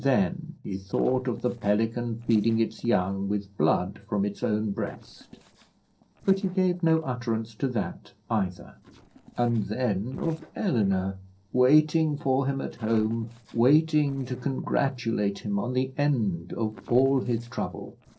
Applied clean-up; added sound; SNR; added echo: neural separator model SepFormer DNS4.